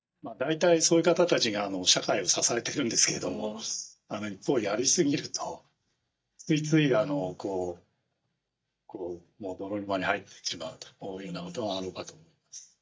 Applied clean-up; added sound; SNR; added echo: neural mask model DeepFilterNet 3.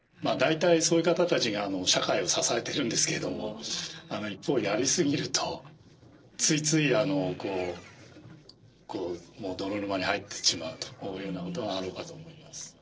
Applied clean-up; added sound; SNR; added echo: neural separator model SepFormer DNS4.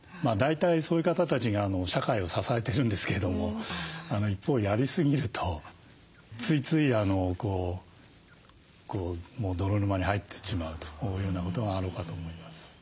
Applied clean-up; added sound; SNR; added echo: none; none; none; none.